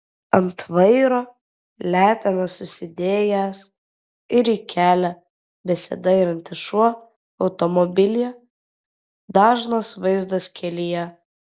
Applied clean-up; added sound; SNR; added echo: none; none; none; none.